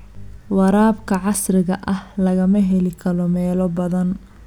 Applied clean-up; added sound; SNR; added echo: none; none; none; none.